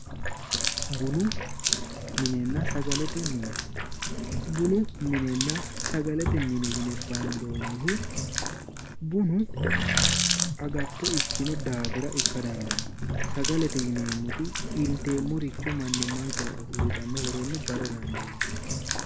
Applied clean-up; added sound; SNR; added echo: none; Telephone + Water tap, faucet; -1 dB; none.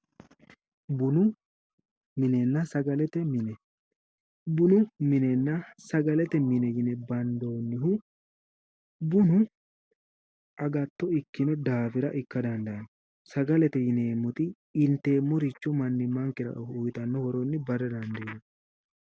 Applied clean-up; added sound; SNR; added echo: none; none; none; none.